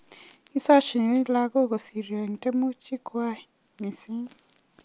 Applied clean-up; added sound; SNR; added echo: none; none; none; none.